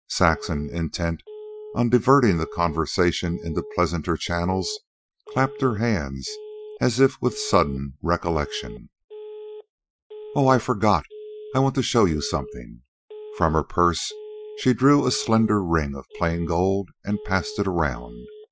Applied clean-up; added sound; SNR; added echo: classical method Wiener filter.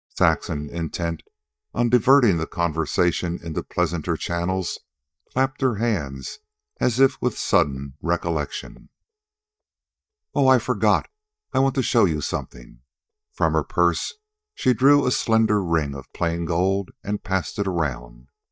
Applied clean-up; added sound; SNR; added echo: neural mask model DeepFilterNet 3.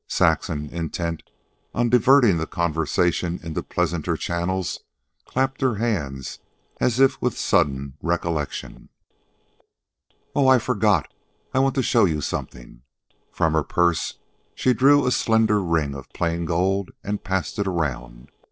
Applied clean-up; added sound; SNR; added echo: neural separator model SepFormer DNS4.